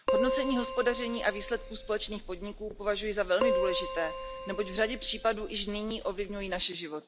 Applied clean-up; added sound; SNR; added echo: none; Keyboard (musical); 3 dB; none.